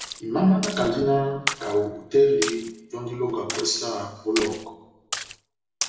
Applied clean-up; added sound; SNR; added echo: none; Splash, splatter; 10 dB; reverberation time 0.9 s.